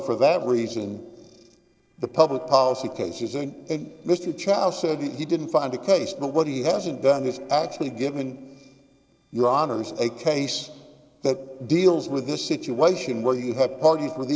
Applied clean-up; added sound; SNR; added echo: neural separator model SepFormer DNS4.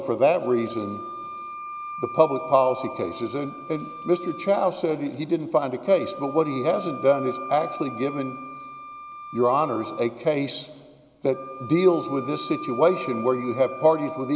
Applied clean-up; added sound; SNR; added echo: none; Wind instrument, woodwind instrument; 13 dB; none.